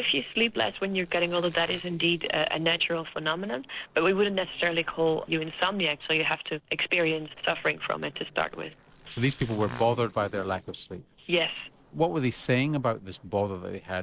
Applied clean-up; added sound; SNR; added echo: neural separator model SepFormer DNS4.